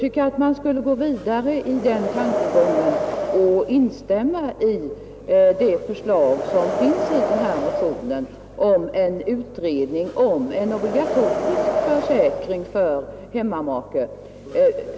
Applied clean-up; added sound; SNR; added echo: none; Wind; 6 dB; none.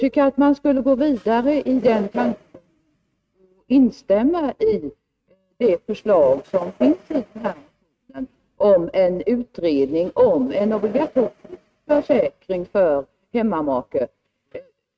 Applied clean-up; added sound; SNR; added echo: neural mask model RNNoise.